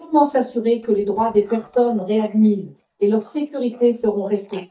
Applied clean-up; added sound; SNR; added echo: neural mask model DeepFilterNet 3.